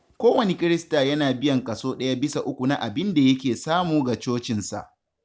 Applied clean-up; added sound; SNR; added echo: none; none; none; none.